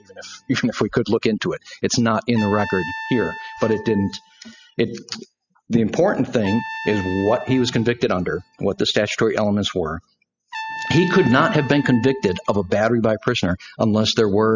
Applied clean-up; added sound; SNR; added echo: classical method spectral subtraction.